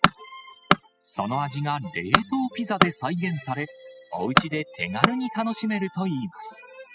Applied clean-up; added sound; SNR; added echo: classical method spectral subtraction.